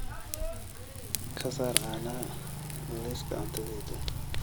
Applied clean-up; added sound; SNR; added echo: none; Fire / Rain; -5 dB; none.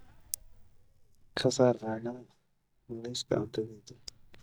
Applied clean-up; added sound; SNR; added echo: neural mask model DeepFilterNet 3.